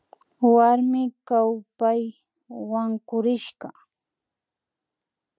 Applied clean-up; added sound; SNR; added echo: none; none; none; none.